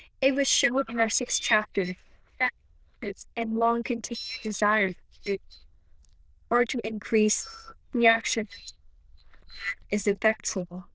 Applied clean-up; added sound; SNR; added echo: neural diffusion model UNIVERSE++.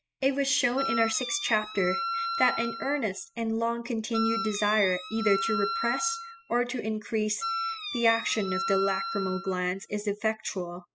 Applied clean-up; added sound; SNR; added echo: classical method spectral subtraction.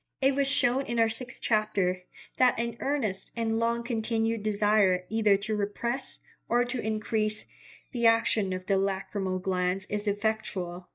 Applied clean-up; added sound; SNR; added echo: neural mask model DeepFilterNet 3.